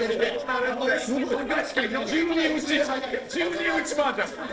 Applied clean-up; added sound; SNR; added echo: neural separator model SepFormer DNS4.